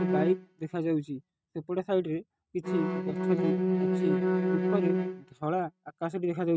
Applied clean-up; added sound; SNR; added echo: neural mask model RNNoise.